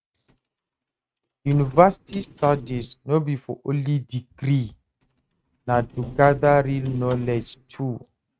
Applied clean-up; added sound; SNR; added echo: neural mask model RNNoise.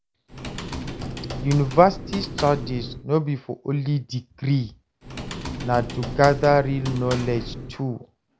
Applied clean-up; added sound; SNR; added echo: none; Typing; 10 dB; none.